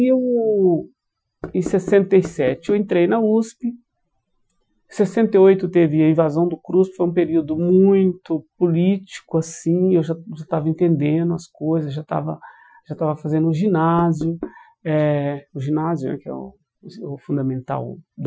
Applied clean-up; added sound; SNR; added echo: classical method Wiener filter.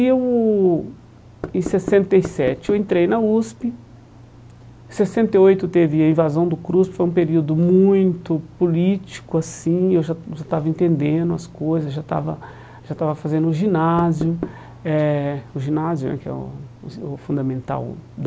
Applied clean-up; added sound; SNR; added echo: none; Knock; 10 dB; none.